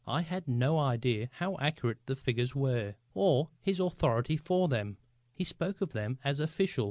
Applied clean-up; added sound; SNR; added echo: none; none; none; none.